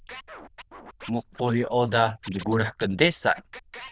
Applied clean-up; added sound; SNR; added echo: neural diffusion model UNIVERSE++.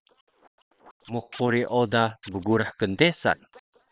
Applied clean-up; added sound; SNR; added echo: neural separator model SepFormer WHAM!.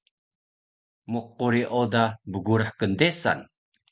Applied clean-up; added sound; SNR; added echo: none; none; none; none.